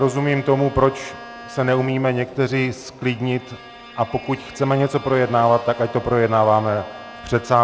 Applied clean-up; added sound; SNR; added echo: none; Bowed string instrument; 20 dB; none.